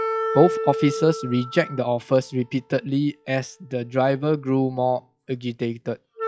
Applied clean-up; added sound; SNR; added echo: classical method log-MMSE.